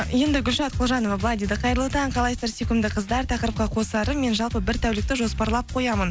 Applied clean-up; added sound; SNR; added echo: none; none; none; none.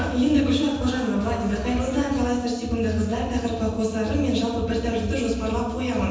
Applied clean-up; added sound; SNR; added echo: none; Crowd; 20 dB; reverberation time 1.1 s.